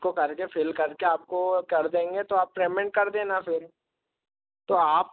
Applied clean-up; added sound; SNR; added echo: none; none; none; none.